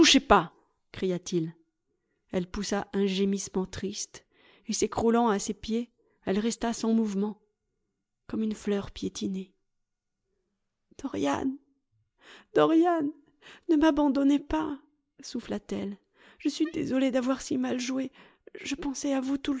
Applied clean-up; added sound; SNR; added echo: neural mask model Resemble Enhance denoiser.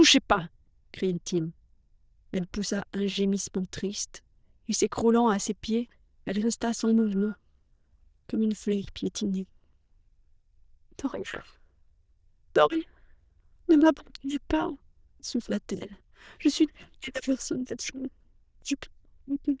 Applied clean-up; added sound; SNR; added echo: neural diffusion model UNIVERSE++.